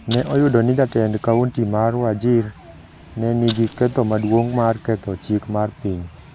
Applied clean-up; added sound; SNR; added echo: none; Fire; 15 dB; none.